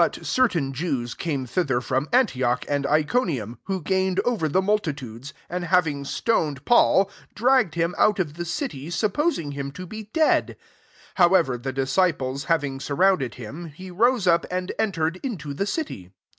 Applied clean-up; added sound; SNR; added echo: none; none; none; none.